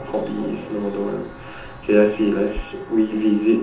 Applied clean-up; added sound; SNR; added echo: none; Walk, footsteps; 16 dB; reverberation time 0.6 s.